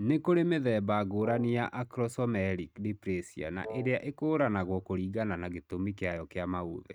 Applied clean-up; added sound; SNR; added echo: neural mask model RNNoise.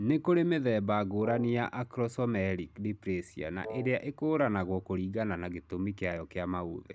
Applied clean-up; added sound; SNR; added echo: none; Wind instrument, woodwind instrument; 12 dB; none.